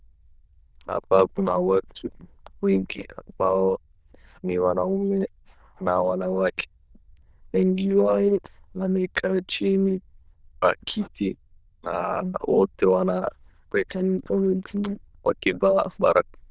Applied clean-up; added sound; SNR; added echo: neural diffusion model UNIVERSE++.